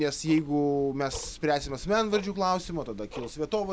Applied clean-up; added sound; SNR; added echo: none; Tick-tock; 19 dB; none.